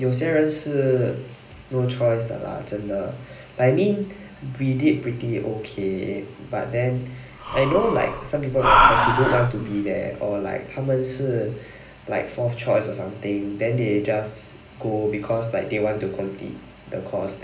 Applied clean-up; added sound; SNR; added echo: none; Breathing; -1 dB; reverberation time 0.5 s.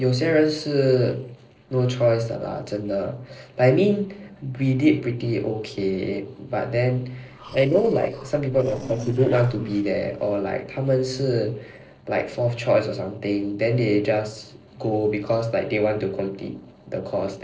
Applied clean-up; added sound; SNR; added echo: neural separator model SepFormer DNS4.